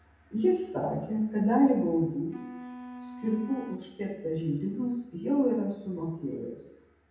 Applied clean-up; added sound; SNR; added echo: none; Wind instrument, woodwind instrument; 15 dB; reverberation time 0.8 s.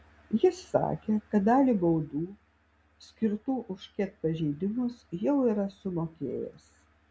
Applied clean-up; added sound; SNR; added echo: none; none; none; none.